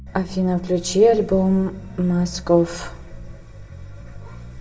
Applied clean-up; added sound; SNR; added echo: none; Bass guitar; 18 dB; reverberation time 0.4 s.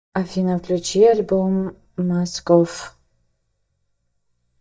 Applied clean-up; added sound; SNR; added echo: neural mask model DeepFilterNet 3.